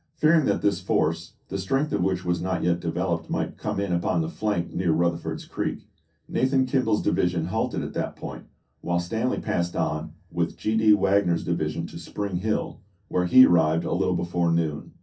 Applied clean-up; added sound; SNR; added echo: none; none; none; reverberation time 0.3 s.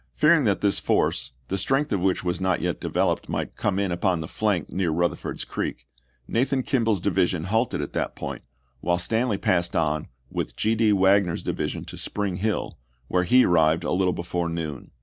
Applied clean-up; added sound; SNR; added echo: none; none; none; none.